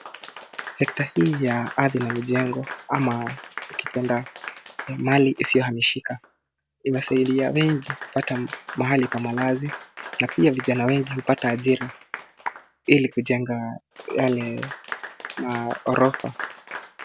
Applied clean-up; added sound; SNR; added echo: none; Applause / Clapping; 13 dB; none.